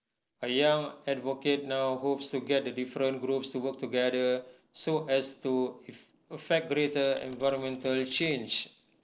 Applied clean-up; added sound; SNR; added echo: neural separator model SepFormer DNS4.